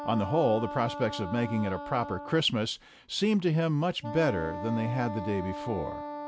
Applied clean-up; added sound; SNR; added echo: none; Wind instrument, woodwind instrument; 10 dB; none.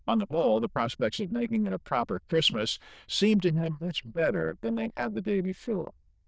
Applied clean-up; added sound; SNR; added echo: neural diffusion model UNIVERSE++.